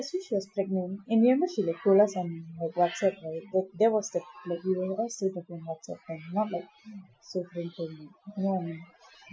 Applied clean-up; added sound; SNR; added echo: classical method Wiener filter.